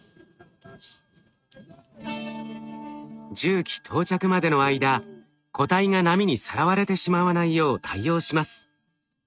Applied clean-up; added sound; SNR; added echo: neural mask model RNNoise.